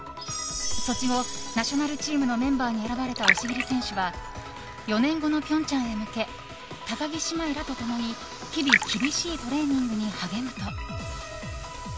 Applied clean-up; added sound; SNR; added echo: none; Liquid; 5 dB; none.